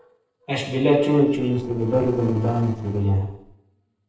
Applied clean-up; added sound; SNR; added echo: neural separator model SepFormer DNS4.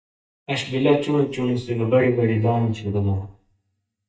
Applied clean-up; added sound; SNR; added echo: neural mask model DeepFilterNet 3.